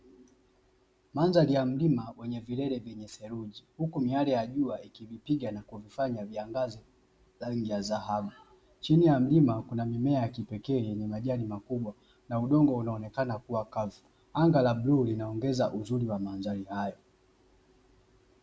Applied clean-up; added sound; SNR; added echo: none; none; none; none.